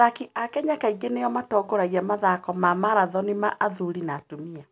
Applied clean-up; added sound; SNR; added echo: none; none; none; none.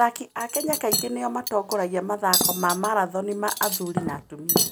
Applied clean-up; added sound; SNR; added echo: none; Cutlery, silverware; 2 dB; none.